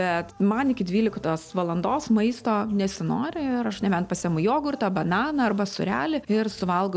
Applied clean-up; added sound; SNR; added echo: none; none; none; none.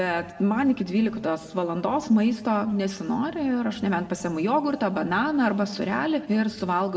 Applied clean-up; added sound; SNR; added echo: none; none; none; reverberation time 0.9 s.